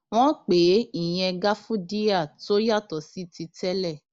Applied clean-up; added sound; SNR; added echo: none; none; none; none.